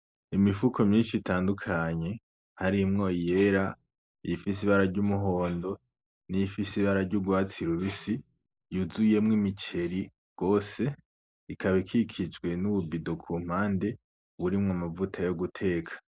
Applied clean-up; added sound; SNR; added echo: neural mask model Resemble Enhance denoiser.